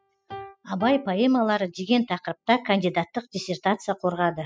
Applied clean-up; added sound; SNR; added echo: classical method spectral subtraction.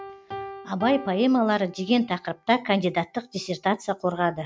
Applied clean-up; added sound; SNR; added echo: none; Piano; 17 dB; none.